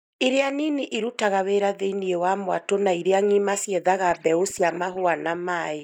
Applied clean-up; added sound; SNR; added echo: neural mask model DeepFilterNet 3.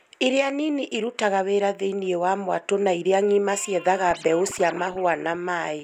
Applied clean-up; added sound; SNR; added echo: none; Scratching (performance technique); 17 dB; none.